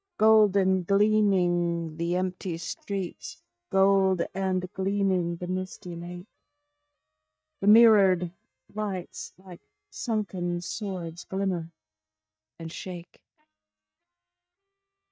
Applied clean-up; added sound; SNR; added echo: neural mask model DeepFilterNet 3.